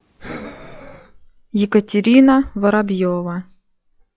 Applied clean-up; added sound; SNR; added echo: classical method log-MMSE.